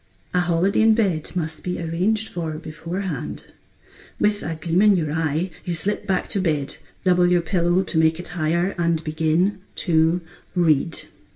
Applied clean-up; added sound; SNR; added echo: none; none; none; reverberation time 0.1 s.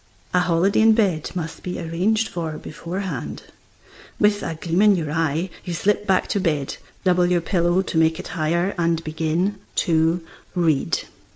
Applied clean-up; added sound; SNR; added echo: none; none; none; none.